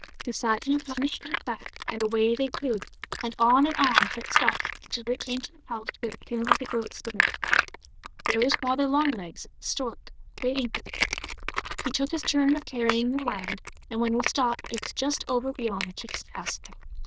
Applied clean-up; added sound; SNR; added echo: neural diffusion model UNIVERSE++.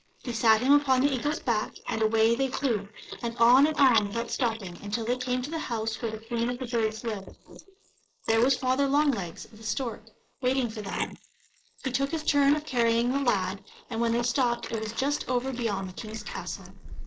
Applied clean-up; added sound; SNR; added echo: neural mask model Resemble Enhance denoiser.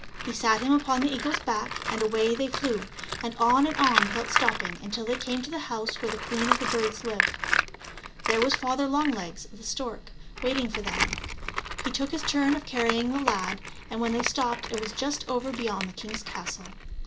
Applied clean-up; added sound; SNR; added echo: none; Tools; 3 dB; none.